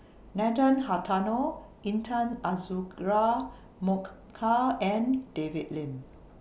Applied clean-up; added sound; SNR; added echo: none; none; none; none.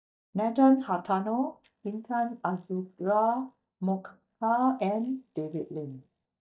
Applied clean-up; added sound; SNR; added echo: neural mask model DeepFilterNet 3.